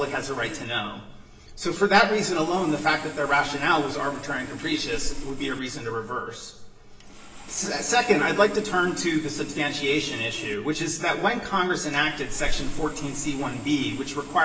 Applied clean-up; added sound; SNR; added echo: none; Sawing; 15 dB; reverberation time 0.9 s.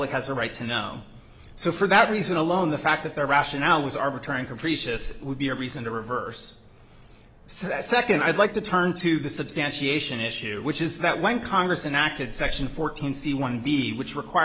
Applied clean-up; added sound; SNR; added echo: none; none; none; none.